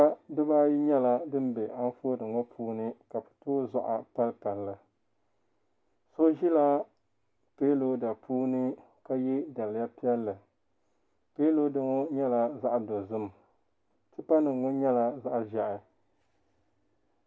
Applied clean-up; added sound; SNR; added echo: none; none; none; none.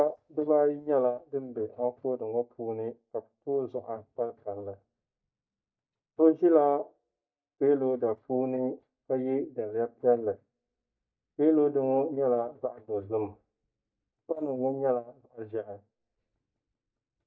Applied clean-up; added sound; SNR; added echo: neural mask model DeepFilterNet 3.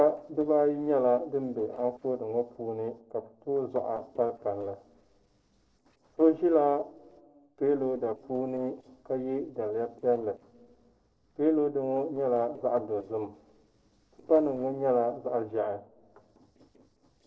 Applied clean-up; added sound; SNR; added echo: neural separator model SepFormer DNS4.